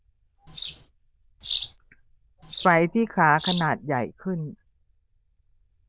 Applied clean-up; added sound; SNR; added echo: neural diffusion model UNIVERSE++.